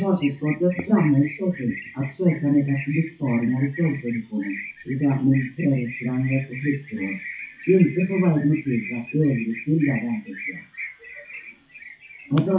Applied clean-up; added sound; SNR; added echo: classical method WPE with log-MMSE.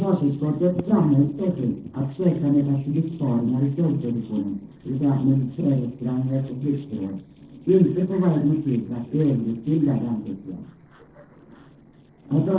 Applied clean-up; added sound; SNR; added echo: neural separator model SepFormer DNS4.